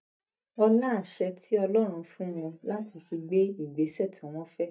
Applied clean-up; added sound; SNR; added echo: neural mask model DeepFilterNet 3.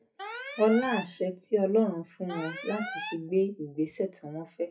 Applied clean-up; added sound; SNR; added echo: classical method WPE with log-MMSE.